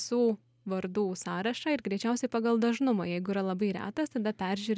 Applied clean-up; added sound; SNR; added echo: none; none; none; none.